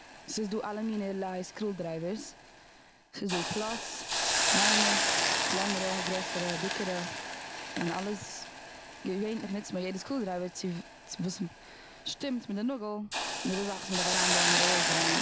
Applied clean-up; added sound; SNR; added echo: none; Hiss; -4 dB; none.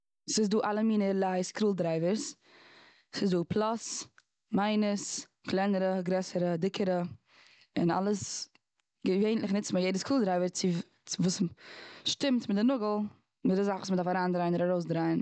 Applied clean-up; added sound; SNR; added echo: none; none; none; none.